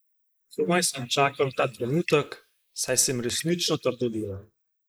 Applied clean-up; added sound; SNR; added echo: neural mask model Resemble Enhance denoiser.